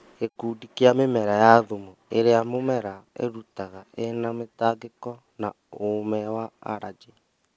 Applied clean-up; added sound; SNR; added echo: none; none; none; none.